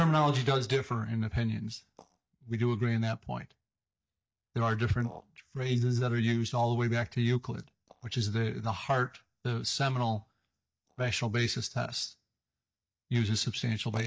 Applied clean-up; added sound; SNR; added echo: neural mask model DeepFilterNet 3.